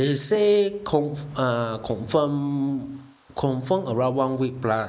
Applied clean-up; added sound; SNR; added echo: neural mask model Resemble Enhance denoiser.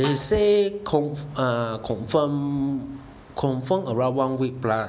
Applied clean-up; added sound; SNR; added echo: none; Snare drum; 19 dB; none.